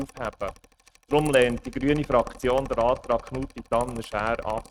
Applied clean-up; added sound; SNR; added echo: neural mask model RNNoise.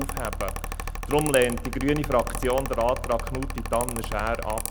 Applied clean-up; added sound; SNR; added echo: none; Mechanical fan; 4 dB; none.